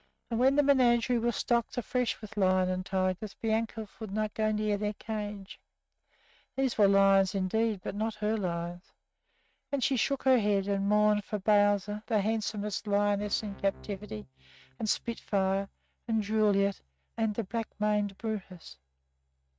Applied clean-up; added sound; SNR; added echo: neural mask model RNNoise.